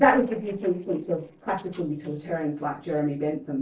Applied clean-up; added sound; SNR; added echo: neural separator model SepFormer DNS4.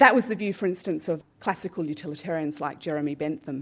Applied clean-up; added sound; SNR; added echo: none; none; none; none.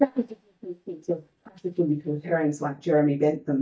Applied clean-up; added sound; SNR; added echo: neural mask model DeepFilterNet 3.